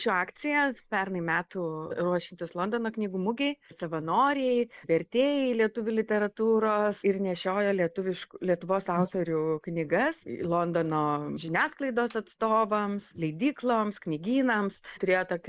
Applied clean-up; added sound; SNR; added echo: neural mask model Resemble Enhance denoiser.